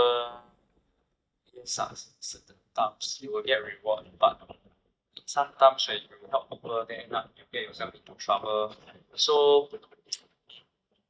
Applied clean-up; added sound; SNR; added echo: neural mask model DeepFilterNet 3.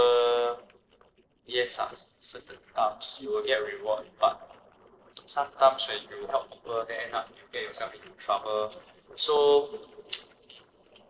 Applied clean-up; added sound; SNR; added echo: neural separator model SepFormer DNS4.